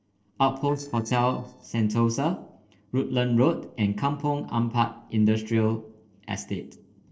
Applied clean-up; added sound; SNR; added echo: neural separator model SepFormer DNS4.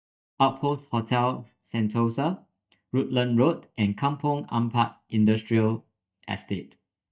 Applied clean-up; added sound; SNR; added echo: neural mask model DeepFilterNet 3.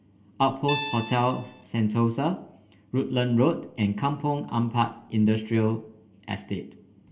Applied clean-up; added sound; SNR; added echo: none; Guitar; 6 dB; reverberation time 0.2 s.